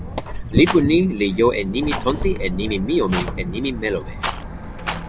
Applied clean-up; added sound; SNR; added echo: none; Squeak + Rattle; 7 dB; none.